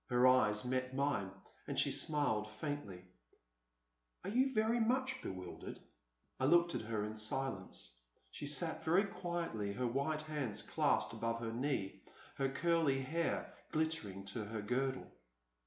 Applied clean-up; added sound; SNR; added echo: none; none; none; none.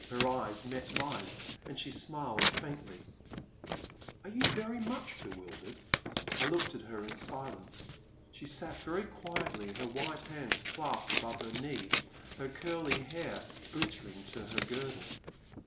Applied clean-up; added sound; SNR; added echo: none; Tearing; -2 dB; none.